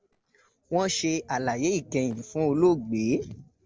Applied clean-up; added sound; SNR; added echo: neural separator model SepFormer DNS4.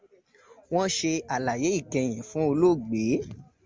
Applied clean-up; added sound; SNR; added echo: none; none; none; none.